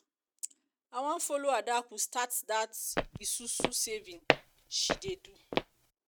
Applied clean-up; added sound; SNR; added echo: neural mask model RNNoise.